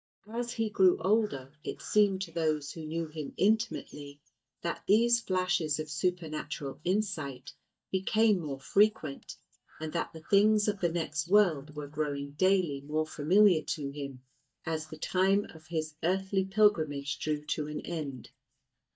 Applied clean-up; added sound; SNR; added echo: neural mask model DeepFilterNet 3.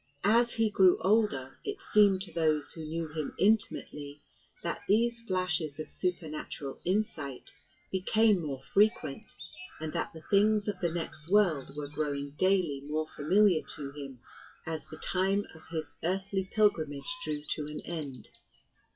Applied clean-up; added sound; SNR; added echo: classical method WPE with log-MMSE.